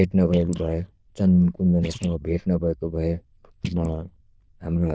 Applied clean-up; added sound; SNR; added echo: neural diffusion model UNIVERSE++.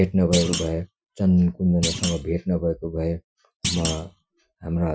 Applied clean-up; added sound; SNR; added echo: classical method Wiener filter.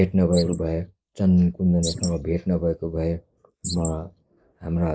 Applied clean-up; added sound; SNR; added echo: neural mask model Resemble Enhance denoiser.